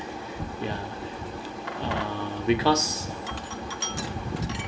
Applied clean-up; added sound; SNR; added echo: none; Sink (filling or washing); 11 dB; reverberation time 0.9 s.